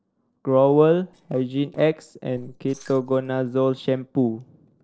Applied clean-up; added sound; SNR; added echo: neural separator model SepFormer DNS4.